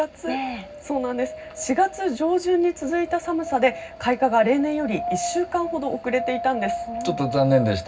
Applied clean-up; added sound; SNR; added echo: none; Wind; 10 dB; reverberation time 0.4 s.